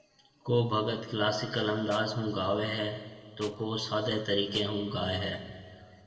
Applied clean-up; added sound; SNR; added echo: none; Tools; 17 dB; reverberation time 2.1 s.